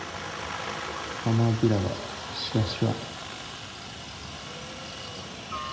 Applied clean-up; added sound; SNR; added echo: none; Aircraft; 6 dB; reverberation time 0.9 s.